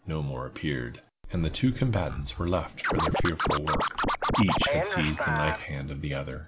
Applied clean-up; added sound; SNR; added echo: none; Scratching (performance technique); -1 dB; none.